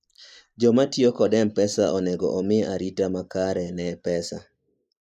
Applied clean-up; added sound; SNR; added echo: neural mask model Resemble Enhance denoiser.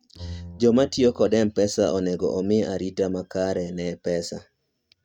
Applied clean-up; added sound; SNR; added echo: neural mask model RNNoise.